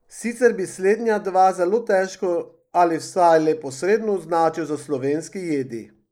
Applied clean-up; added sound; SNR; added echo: neural mask model Resemble Enhance denoiser.